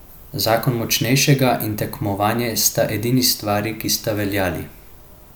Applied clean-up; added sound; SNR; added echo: none; none; none; none.